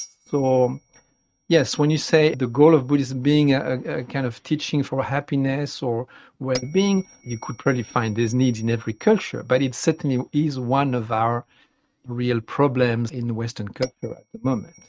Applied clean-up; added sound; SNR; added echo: neural mask model RNNoise.